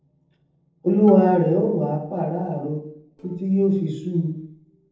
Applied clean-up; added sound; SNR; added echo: neural separator model SepFormer DNS4.